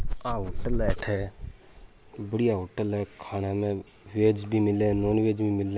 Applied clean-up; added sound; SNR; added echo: none; none; none; none.